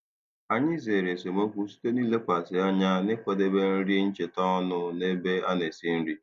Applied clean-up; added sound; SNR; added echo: none; none; none; none.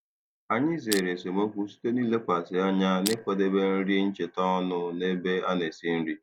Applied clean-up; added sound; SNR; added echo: none; Crushing; 8 dB; none.